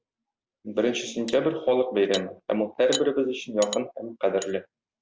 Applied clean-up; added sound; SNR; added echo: none; Cutlery, silverware; 13 dB; none.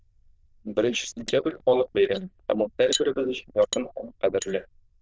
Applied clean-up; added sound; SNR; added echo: neural diffusion model UNIVERSE++.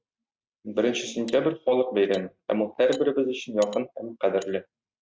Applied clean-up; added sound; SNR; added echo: neural mask model RNNoise.